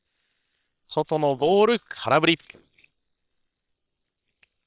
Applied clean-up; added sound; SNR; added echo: neural separator model SepFormer WHAM!.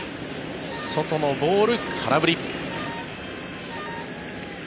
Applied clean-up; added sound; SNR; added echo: none; Motorcycle + Alarm; 13 dB; none.